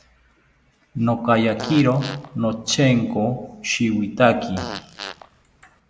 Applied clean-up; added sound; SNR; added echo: none; Fart; 14 dB; none.